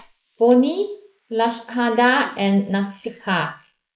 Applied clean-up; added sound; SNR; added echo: neural mask model Resemble Enhance denoiser.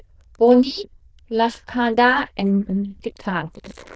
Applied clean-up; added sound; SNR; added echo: neural diffusion model UNIVERSE++.